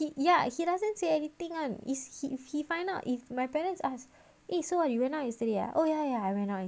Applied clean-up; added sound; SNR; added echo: none; none; none; none.